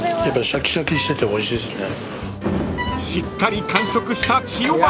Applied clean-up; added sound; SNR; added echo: none; Bowed string instrument; 12 dB; none.